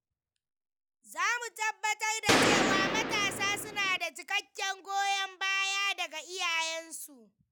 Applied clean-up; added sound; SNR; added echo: none; Gunshot, gunfire; -4 dB; none.